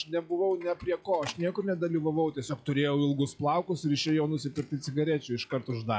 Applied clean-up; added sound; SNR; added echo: classical method log-MMSE.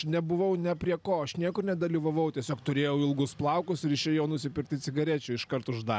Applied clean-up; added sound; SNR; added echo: none; none; none; none.